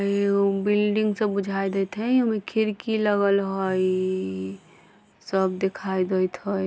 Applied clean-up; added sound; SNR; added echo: none; none; none; none.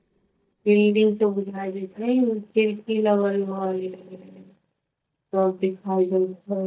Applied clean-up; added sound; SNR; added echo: neural mask model DeepFilterNet 3.